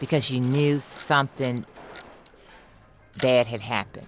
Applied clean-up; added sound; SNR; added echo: none; Camera + Crushing; 18 dB; none.